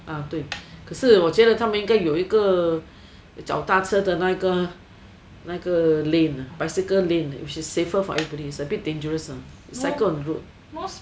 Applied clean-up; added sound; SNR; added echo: none; none; none; none.